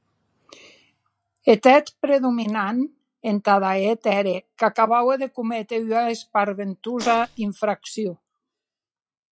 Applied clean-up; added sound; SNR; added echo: classical method log-MMSE.